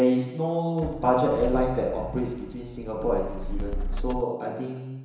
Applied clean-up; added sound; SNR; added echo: none; Motor vehicle (road); 6 dB; reverberation time 1.0 s.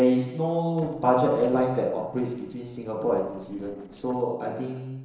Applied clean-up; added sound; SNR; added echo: neural separator model SepFormer DNS4.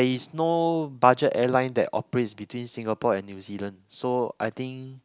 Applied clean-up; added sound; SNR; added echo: none; none; none; none.